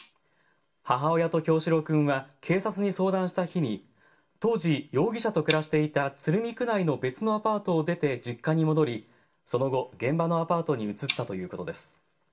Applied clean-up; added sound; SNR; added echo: none; Tick; 13 dB; reverberation time 0.2 s.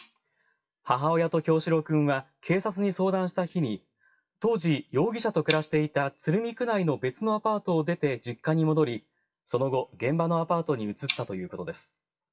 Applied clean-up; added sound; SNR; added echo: classical method WPE with log-MMSE.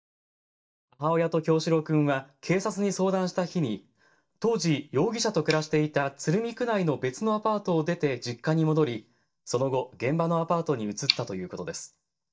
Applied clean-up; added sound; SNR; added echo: neural mask model DeepFilterNet 3.